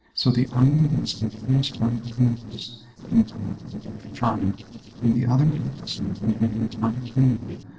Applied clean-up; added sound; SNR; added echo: neural separator model SepFormer DNS4.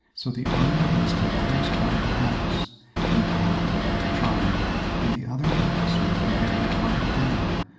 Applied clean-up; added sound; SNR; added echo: none; Boat, Water vehicle; -5 dB; reverberation time 0.9 s.